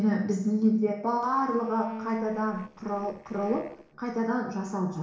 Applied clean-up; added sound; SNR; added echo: neural separator model SepFormer DNS4.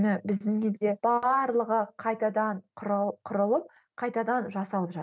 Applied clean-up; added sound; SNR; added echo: none; none; none; none.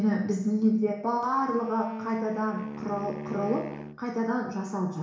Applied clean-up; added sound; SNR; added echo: none; Wind instrument, woodwind instrument; 11 dB; reverberation time 0.7 s.